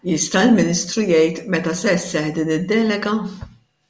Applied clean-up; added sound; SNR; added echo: none; none; none; none.